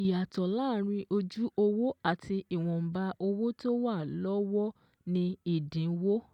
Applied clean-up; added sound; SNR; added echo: none; none; none; none.